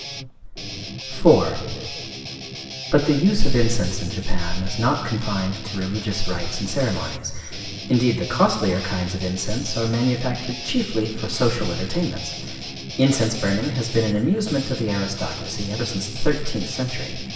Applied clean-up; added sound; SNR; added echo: none; Guitar; 12 dB; reverberation time 1.3 s.